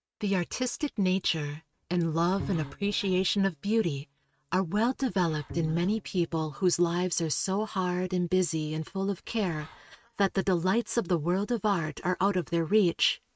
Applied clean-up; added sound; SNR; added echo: neural mask model RNNoise.